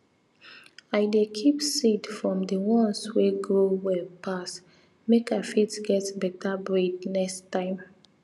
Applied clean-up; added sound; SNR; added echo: none; none; none; none.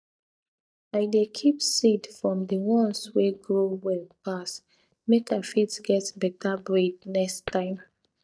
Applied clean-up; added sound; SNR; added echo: neural mask model DeepFilterNet 3.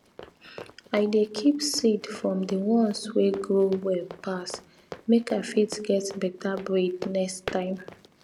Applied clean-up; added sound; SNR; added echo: none; Run; 18 dB; none.